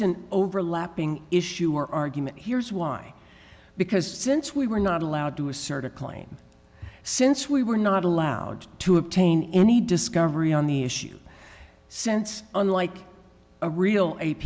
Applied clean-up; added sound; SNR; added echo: none; none; none; none.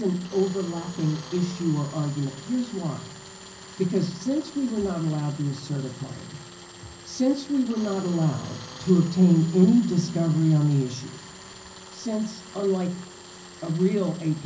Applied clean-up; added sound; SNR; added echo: none; Tools; 18 dB; reverberation time 0.5 s.